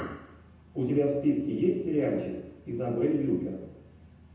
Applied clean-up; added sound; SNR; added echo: none; none; none; reverberation time 0.9 s.